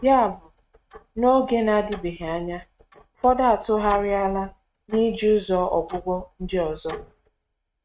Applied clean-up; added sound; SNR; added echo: neural mask model RNNoise.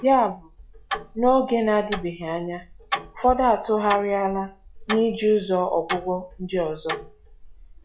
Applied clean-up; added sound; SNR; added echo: classical method log-MMSE.